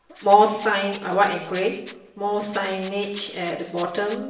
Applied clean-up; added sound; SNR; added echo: none; Rattle; 16 dB; reverberation time 0.8 s.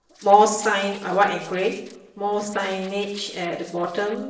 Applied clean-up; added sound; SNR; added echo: neural separator model SepFormer DNS4.